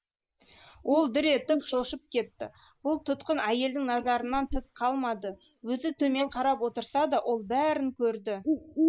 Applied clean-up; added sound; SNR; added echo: neural mask model Resemble Enhance denoiser.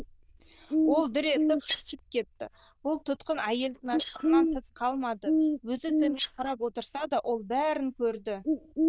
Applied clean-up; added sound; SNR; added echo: neural diffusion model UNIVERSE++.